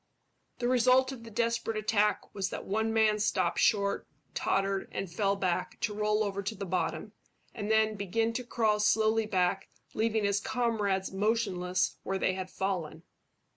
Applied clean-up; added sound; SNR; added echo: none; none; none; none.